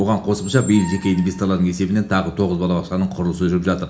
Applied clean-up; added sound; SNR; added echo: none; Squeak; 20 dB; reverberation time 0.4 s.